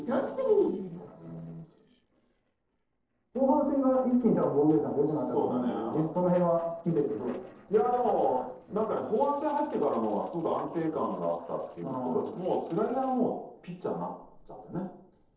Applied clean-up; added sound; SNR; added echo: neural separator model SepFormer DNS4.